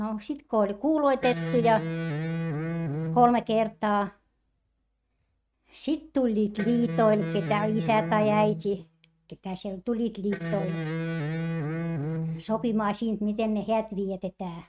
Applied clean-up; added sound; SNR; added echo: neural mask model RNNoise.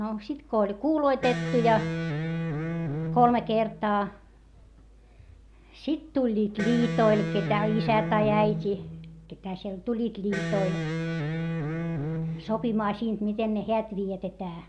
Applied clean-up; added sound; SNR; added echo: none; Electric guitar; 3 dB; none.